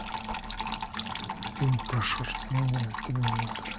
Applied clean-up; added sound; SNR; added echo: none; Trickle, dribble / Water tap, faucet; 3 dB; none.